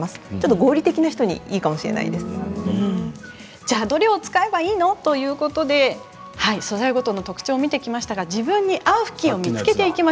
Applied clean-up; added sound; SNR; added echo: none; none; none; none.